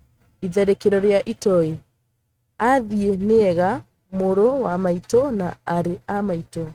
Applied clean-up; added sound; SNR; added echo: neural mask model RNNoise.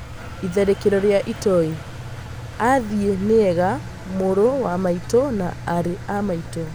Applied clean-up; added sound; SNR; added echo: none; Engine; 12 dB; none.